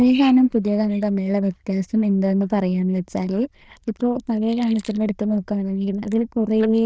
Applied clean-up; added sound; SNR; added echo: neural diffusion model UNIVERSE++.